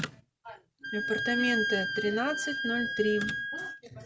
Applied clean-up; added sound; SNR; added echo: none; Wind instrument, woodwind instrument; 1 dB; none.